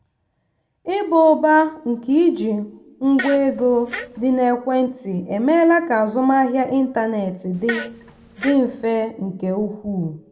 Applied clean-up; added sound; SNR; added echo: none; Fart; 12 dB; reverberation time 0.4 s.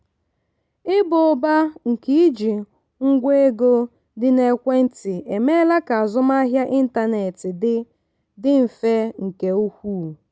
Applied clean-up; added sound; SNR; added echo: none; none; none; none.